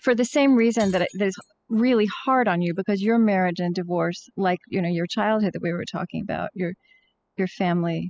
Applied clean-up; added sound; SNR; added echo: classical method spectral subtraction.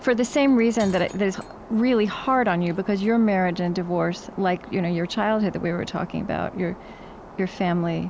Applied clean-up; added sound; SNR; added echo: none; Shatter; 18 dB; none.